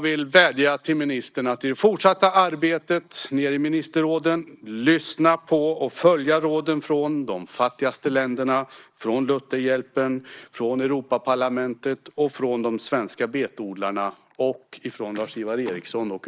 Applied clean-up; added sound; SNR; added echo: neural mask model Resemble Enhance denoiser.